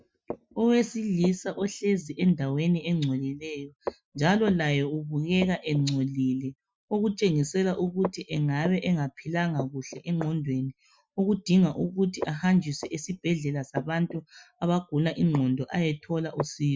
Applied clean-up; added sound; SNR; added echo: classical method Wiener filter.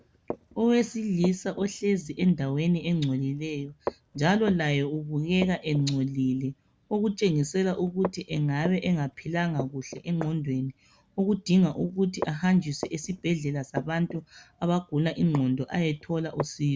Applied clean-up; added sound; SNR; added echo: none; Walk, footsteps; 15 dB; none.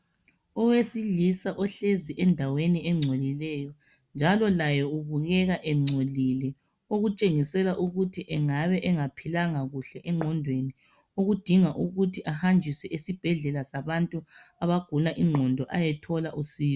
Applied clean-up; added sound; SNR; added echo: none; none; none; none.